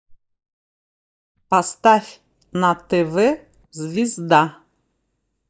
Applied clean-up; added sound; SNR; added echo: neural mask model DeepFilterNet 3.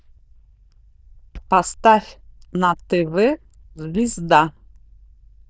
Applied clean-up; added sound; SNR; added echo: neural diffusion model UNIVERSE++.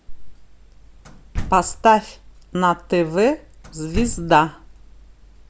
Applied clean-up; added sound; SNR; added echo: none; Slam; 11 dB; none.